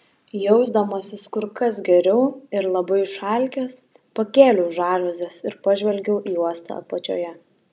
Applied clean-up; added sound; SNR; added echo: none; none; none; none.